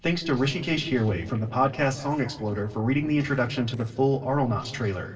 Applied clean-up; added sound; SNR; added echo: neural separator model SepFormer DNS4.